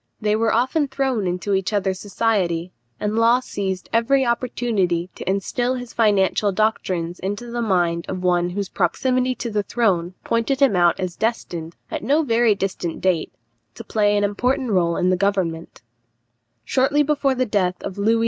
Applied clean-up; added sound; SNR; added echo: none; none; none; none.